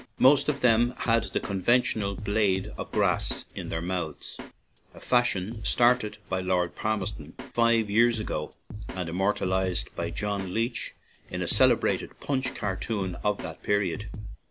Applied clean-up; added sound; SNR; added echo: none; Drum kit; 11 dB; none.